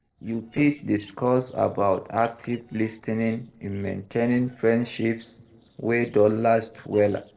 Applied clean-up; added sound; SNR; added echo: neural separator model SepFormer DNS4.